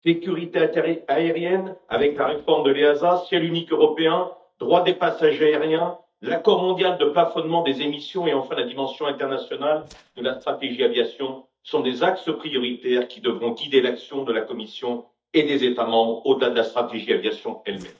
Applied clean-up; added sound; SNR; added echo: neural mask model DeepFilterNet 3.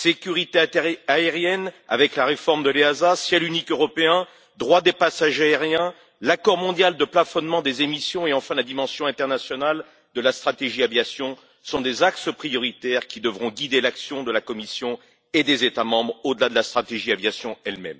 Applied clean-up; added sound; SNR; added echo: none; none; none; none.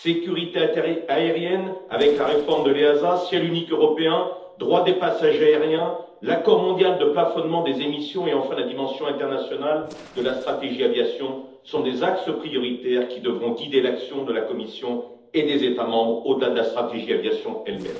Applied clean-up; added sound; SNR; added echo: neural separator model SepFormer DNS4.